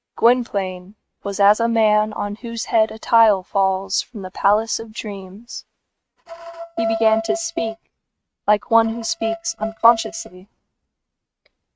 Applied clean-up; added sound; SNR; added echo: neural mask model RNNoise.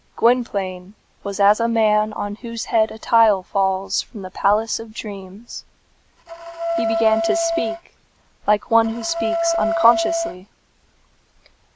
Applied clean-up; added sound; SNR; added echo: none; Wind instrument, woodwind instrument; 2 dB; none.